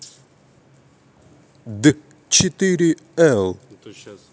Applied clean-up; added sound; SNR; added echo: none; none; none; none.